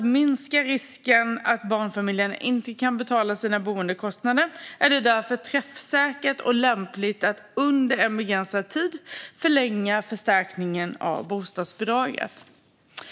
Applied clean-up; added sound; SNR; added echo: none; none; none; none.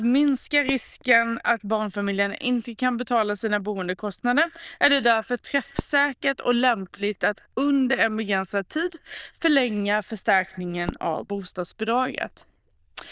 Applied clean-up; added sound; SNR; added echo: neural diffusion model UNIVERSE++.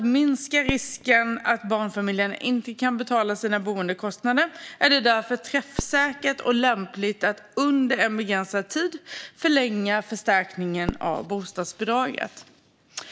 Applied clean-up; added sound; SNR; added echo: none; Fireworks; 18 dB; none.